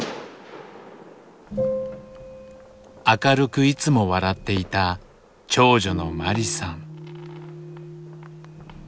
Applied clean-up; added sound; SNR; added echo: none; Fireworks; 19 dB; none.